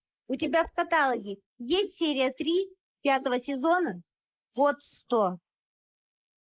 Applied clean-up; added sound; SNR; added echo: neural mask model Resemble Enhance denoiser.